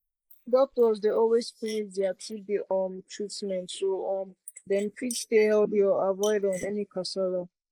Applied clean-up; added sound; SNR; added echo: neural mask model Resemble Enhance denoiser.